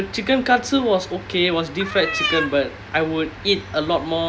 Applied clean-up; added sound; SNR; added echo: none; Cat; 4 dB; none.